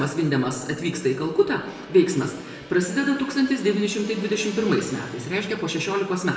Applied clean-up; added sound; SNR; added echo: none; Gong; 19 dB; reverberation time 1.0 s.